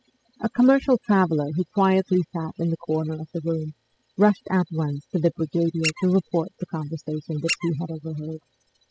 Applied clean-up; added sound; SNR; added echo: classical method spectral subtraction.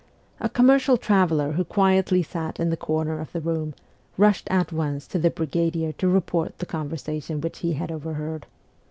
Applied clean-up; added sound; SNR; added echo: none; none; none; none.